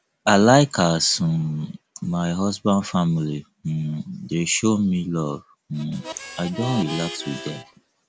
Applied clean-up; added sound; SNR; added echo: none; Harmonica; 12 dB; none.